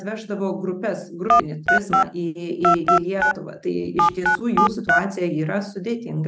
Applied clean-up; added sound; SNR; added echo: none; Telephone; -5 dB; none.